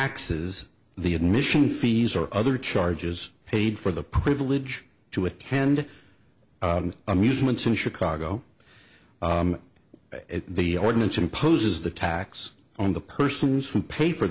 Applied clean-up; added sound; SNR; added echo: none; none; none; none.